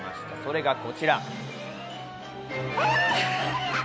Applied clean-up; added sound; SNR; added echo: none; none; none; none.